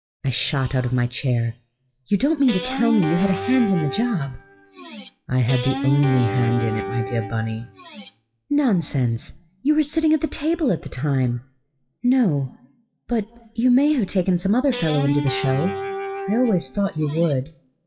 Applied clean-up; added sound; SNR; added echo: classical method WPE with log-MMSE.